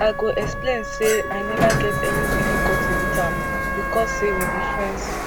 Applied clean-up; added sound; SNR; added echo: none; Wind instrument, woodwind instrument + Sliding door; -2 dB; none.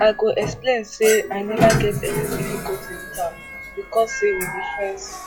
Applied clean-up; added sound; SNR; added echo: classical method log-MMSE.